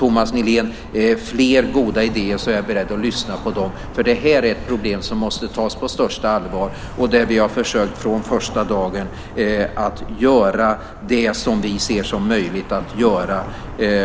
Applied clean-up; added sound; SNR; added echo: none; Traffic noise, roadway noise; 13 dB; none.